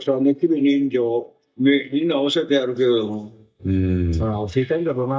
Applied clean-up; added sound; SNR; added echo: neural mask model DeepFilterNet 3.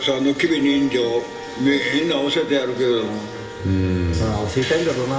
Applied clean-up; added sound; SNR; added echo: none; Wind instrument, woodwind instrument; 16 dB; reverberation time 2.2 s.